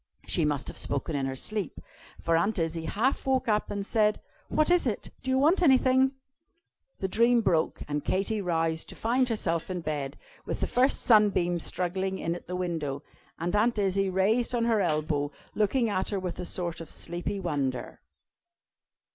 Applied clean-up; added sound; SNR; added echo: none; none; none; none.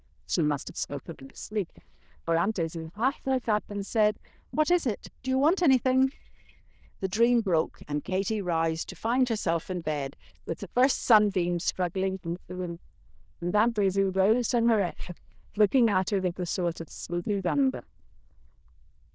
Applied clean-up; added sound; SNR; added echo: neural diffusion model UNIVERSE++.